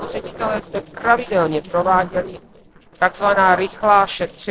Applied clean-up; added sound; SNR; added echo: neural separator model SepFormer DNS4.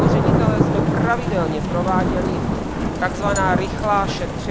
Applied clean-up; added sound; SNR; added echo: none; Thunder / Rain; -4 dB; none.